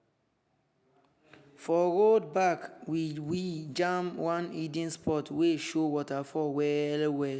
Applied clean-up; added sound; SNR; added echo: none; none; none; none.